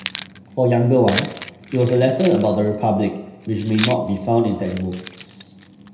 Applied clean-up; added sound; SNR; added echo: none; Keys jangling; 14 dB; reverberation time 0.9 s.